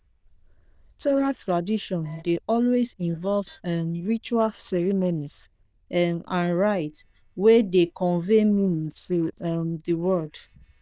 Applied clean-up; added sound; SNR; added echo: neural diffusion model UNIVERSE++.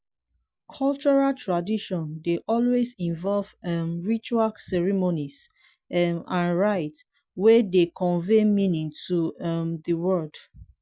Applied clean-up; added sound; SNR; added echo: none; none; none; none.